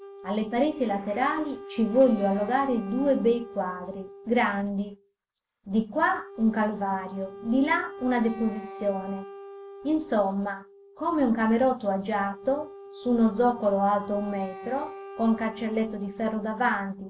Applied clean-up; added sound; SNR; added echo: none; Wind instrument, woodwind instrument; 16 dB; none.